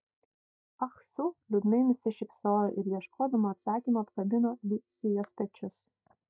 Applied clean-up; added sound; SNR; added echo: neural mask model DeepFilterNet 3.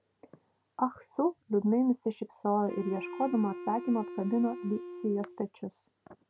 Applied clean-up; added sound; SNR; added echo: none; Wind instrument, woodwind instrument; 11 dB; none.